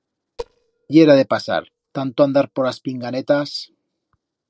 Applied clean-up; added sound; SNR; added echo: neural separator model SepFormer DNS4.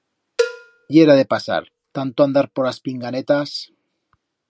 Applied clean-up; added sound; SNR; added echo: none; Cowbell; 10 dB; none.